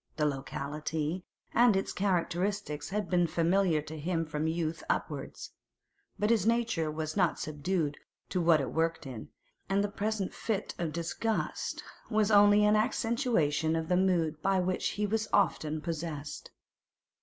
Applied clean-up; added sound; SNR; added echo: none; none; none; none.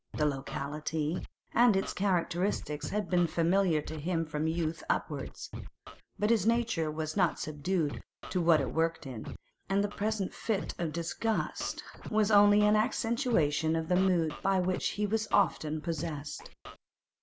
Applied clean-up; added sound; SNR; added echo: none; Scratching (performance technique); 15 dB; none.